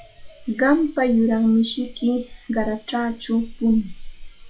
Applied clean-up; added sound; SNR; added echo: classical method log-MMSE.